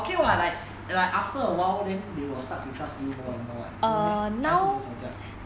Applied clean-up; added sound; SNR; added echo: none; none; none; none.